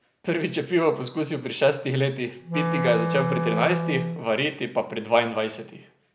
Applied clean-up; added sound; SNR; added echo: none; Wind instrument, woodwind instrument; 2 dB; none.